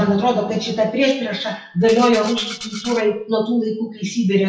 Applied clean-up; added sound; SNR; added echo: classical method WPE with log-MMSE.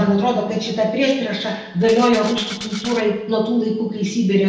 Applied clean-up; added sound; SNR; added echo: none; Rattle (instrument); 13 dB; reverberation time 0.8 s.